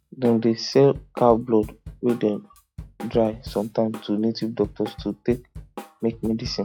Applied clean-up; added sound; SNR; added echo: classical method log-MMSE.